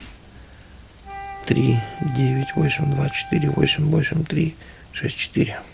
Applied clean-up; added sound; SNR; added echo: none; Wind instrument, woodwind instrument; 15 dB; none.